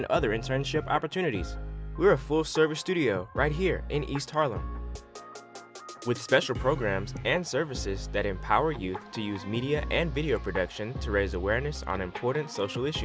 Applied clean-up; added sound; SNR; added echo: none; none; none; none.